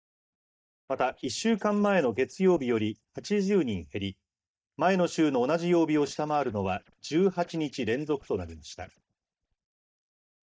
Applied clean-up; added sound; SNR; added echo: neural mask model DeepFilterNet 3.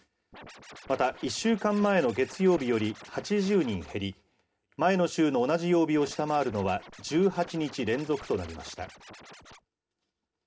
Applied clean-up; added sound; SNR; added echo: none; Scratching (performance technique); 20 dB; reverberation time 0.3 s.